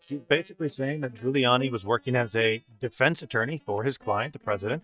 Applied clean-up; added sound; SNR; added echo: neural mask model DeepFilterNet 3.